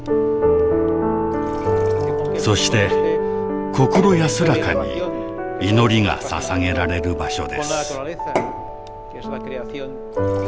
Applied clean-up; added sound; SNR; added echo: none; Fill (with liquid) / Glass / Water; 15 dB; none.